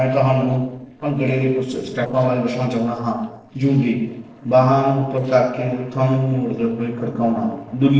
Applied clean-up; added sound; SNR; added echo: neural separator model SepFormer DNS4.